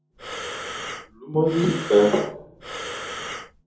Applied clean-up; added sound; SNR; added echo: none; Breathing; 9 dB; reverberation time 2.7 s.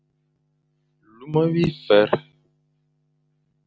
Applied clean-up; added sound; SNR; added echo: none; none; none; none.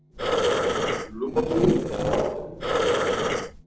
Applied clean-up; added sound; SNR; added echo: neural separator model SepFormer DNS4.